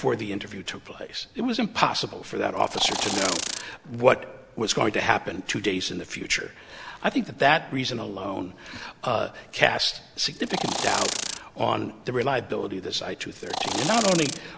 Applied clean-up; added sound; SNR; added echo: none; Insect; 3 dB; none.